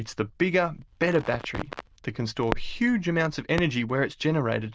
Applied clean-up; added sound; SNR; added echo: neural diffusion model UNIVERSE++.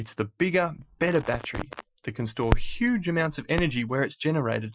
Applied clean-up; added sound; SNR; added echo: classical method Wiener filter.